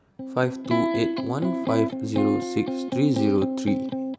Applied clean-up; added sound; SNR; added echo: none; Electric guitar; 1 dB; none.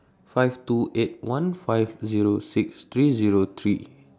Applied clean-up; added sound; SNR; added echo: none; none; none; none.